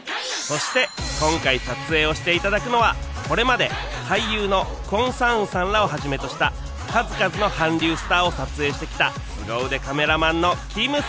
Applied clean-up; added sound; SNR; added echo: none; none; none; none.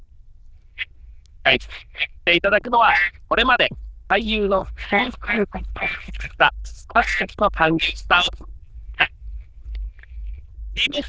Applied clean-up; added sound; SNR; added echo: neural diffusion model UNIVERSE++.